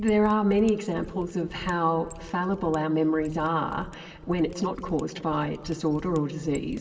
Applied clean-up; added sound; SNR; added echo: none; Mechanisms; 19 dB; reverberation time 2.7 s.